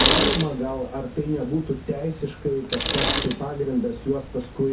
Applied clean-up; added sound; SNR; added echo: none; Bicycle; 1 dB; reverberation time 0.3 s.